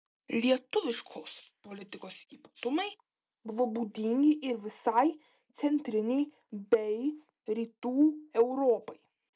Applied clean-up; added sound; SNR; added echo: none; none; none; none.